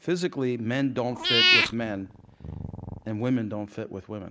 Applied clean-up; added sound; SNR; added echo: none; Meow / Purr; -2 dB; none.